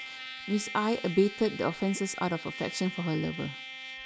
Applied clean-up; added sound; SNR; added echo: none; Trumpet; 11 dB; none.